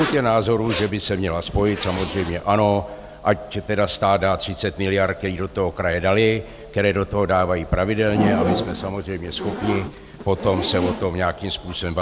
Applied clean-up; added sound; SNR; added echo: none; Zipper (clothing); 9 dB; none.